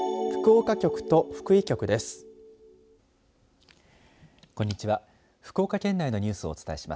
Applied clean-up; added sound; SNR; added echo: none; none; none; none.